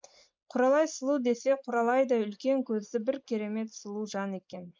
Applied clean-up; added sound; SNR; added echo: neural mask model Resemble Enhance denoiser.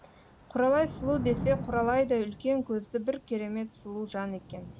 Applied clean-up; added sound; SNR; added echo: none; Thunder / Rain; 11 dB; none.